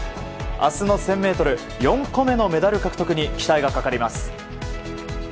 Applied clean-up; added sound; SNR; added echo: none; none; none; none.